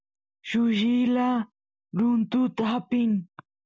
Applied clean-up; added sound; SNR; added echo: none; none; none; none.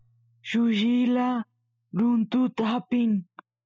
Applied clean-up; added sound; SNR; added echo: classical method spectral subtraction.